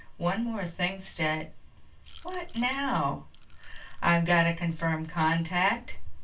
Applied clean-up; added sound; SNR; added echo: none; Rattle / Rattle (instrument); 14 dB; reverberation time 0.2 s.